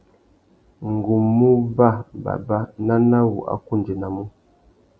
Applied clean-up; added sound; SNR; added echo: none; none; none; none.